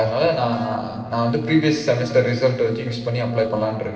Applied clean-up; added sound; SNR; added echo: neural separator model SepFormer DNS4.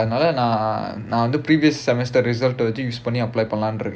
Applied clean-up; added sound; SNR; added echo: none; none; none; none.